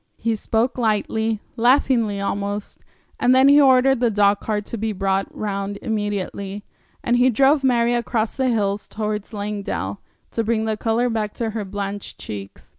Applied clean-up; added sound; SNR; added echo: none; none; none; none.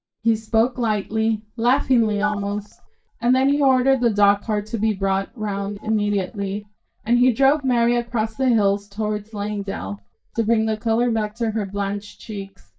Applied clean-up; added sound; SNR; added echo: neural mask model DeepFilterNet 3.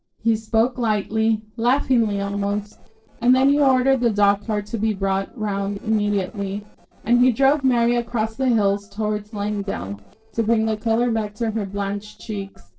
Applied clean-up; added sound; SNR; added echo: neural separator model SepFormer DNS4.